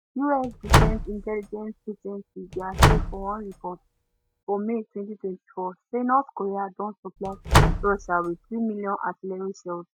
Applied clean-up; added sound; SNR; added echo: none; Slam; -5 dB; none.